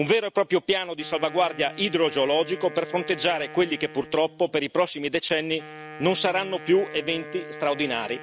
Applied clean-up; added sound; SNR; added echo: none; Wind instrument, woodwind instrument; 16 dB; none.